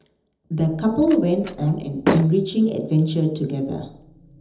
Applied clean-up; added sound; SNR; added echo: none; Slam; 6 dB; reverberation time 1.2 s.